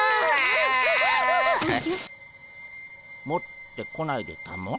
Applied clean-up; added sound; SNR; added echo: none; Bowed string instrument; 10 dB; none.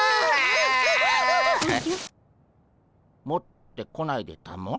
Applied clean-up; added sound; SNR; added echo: none; none; none; none.